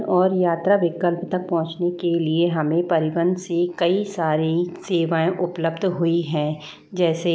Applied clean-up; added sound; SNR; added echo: none; none; none; none.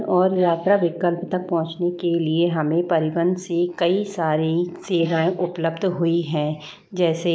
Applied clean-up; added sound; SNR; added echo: neural mask model Resemble Enhance denoiser.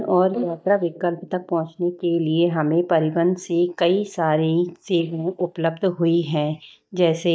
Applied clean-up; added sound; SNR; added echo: neural mask model DeepFilterNet 3.